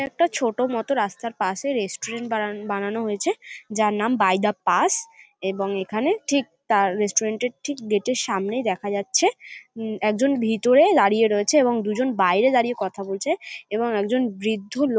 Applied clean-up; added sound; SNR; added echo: none; none; none; none.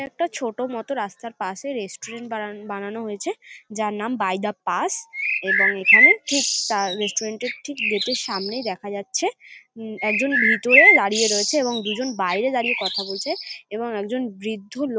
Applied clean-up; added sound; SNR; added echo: none; Bird; -5 dB; none.